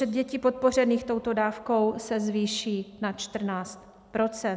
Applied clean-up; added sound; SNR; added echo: none; none; none; none.